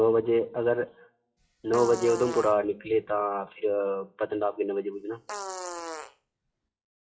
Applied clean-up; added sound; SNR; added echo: classical method WPE with log-MMSE.